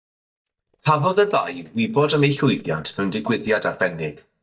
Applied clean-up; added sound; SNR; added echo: neural mask model DeepFilterNet 3.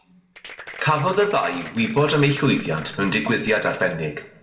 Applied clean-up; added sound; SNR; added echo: none; Applause; 15 dB; reverberation time 1.7 s.